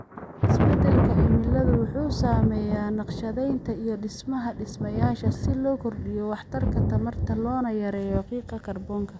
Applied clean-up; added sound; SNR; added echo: none; Thunder; -3 dB; none.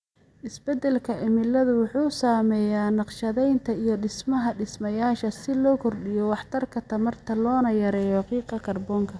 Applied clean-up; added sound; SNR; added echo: none; none; none; none.